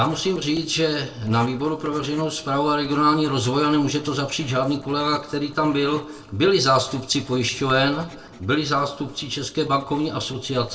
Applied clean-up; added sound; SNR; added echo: neural separator model SepFormer DNS4.